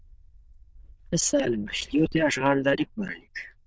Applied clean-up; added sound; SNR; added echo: neural diffusion model UNIVERSE++.